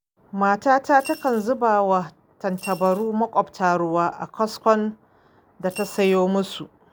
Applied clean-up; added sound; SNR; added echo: none; Coin (dropping) / Glass; 20 dB; none.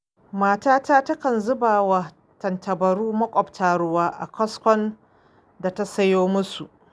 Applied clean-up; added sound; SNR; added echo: none; none; none; none.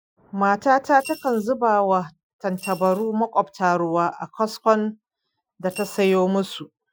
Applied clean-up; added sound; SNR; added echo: classical method Wiener filter.